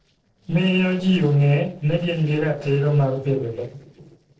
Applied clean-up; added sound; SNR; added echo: neural separator model SepFormer DNS4.